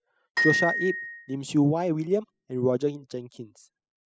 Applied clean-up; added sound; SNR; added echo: classical method spectral subtraction.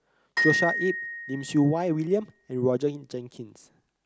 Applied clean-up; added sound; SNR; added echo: none; Glockenspiel; 5 dB; none.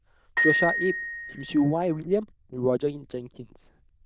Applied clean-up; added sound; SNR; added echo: neural diffusion model UNIVERSE++.